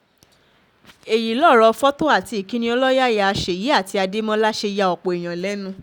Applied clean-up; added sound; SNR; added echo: none; none; none; none.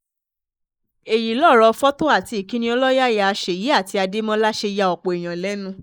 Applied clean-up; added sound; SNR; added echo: neural mask model Resemble Enhance denoiser.